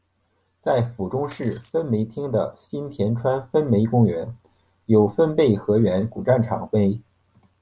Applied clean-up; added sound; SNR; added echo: none; Shatter; 16 dB; none.